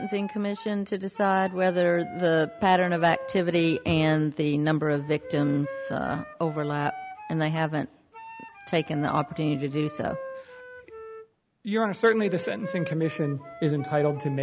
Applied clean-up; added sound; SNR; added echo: none; Wind instrument, woodwind instrument; 15 dB; none.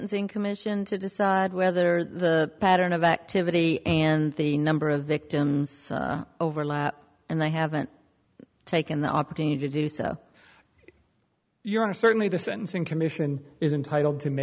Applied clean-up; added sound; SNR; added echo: none; none; none; none.